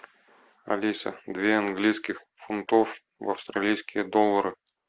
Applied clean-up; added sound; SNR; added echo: none; none; none; none.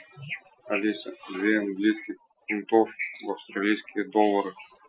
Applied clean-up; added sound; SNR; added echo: classical method Wiener filter.